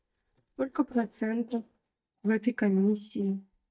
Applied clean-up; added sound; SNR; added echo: neural mask model DeepFilterNet 3.